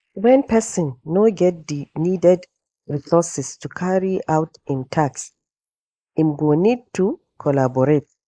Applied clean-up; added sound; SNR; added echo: neural mask model Resemble Enhance denoiser.